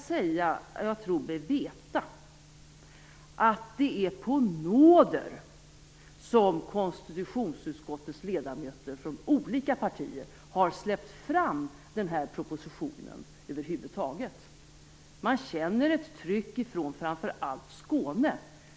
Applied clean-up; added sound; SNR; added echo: none; none; none; none.